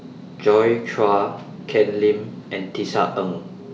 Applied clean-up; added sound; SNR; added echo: none; none; none; none.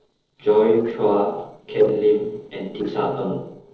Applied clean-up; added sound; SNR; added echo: neural separator model SepFormer DNS4.